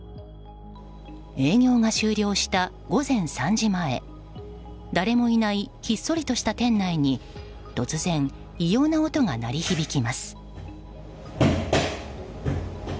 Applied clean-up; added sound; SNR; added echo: none; none; none; none.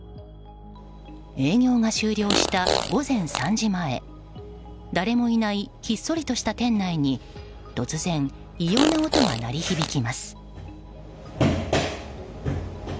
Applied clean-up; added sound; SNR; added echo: none; Fart; 1 dB; none.